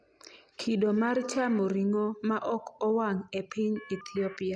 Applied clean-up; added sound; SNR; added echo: none; Telephone; 19 dB; none.